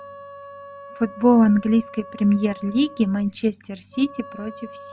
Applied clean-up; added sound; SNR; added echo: none; Wind instrument, woodwind instrument; 19 dB; none.